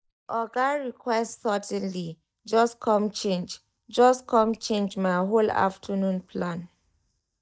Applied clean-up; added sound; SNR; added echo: neural mask model DeepFilterNet 3.